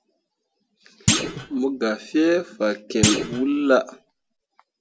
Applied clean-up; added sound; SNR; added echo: none; Thump, thud; 2 dB; none.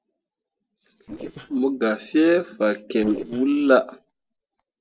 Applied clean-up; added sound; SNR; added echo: neural separator model SepFormer DNS4.